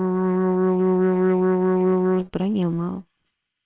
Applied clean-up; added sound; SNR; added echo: neural separator model SepFormer WHAMR!.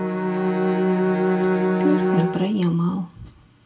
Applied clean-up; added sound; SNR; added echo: none; Bowed string instrument; -4 dB; reverberation time 0.2 s.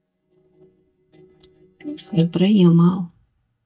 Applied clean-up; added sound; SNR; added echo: neural mask model DeepFilterNet 3.